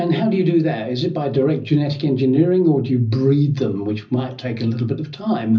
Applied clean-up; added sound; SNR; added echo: none; none; none; reverberation time 0.4 s.